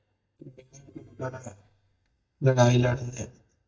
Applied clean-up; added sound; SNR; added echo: neural mask model DeepFilterNet 3.